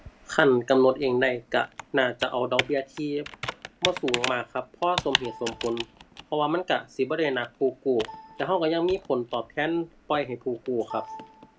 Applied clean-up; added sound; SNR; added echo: none; Computer keyboard; 11 dB; none.